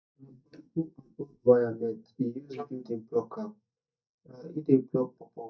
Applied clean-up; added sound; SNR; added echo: neural mask model DeepFilterNet 3.